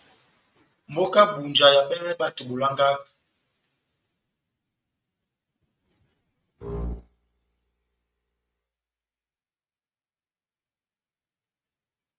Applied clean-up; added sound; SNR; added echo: neural mask model RNNoise.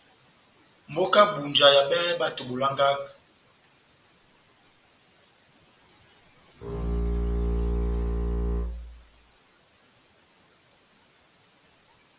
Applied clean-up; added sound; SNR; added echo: none; Bowed string instrument; -1 dB; none.